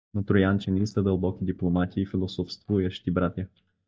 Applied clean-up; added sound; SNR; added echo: neural mask model DeepFilterNet 3.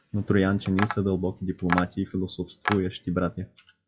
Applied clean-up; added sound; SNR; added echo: classical method WPE with log-MMSE.